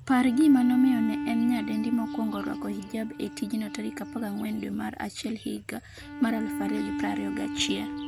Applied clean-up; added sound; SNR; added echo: none; Bowed string instrument; 7 dB; none.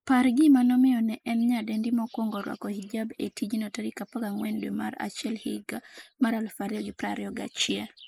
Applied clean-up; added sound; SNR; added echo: neural mask model Resemble Enhance denoiser.